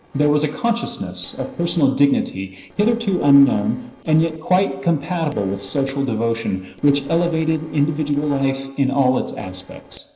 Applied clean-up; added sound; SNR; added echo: neural separator model SepFormer DNS4.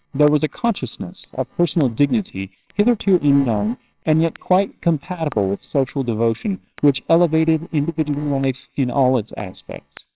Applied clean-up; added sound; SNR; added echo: neural separator model SepFormer WHAMR!.